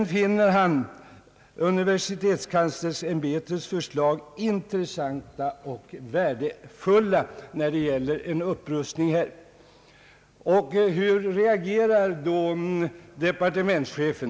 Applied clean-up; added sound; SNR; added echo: none; none; none; none.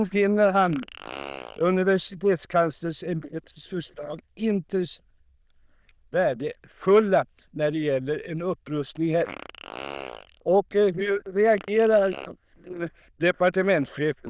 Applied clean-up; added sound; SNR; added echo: neural diffusion model UNIVERSE++.